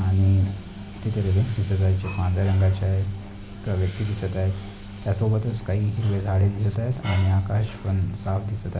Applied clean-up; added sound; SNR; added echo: none; none; none; none.